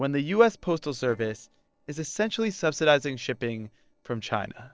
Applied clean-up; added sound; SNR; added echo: neural separator model SepFormer DNS4.